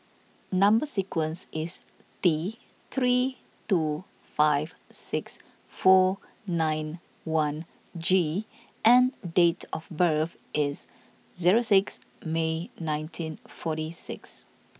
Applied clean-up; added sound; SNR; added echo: none; none; none; none.